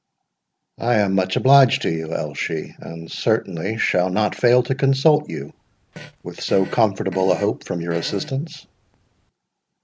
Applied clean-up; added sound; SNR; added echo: none; Fart; 19 dB; none.